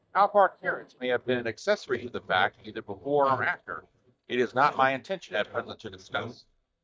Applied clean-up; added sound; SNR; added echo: neural mask model DeepFilterNet 3.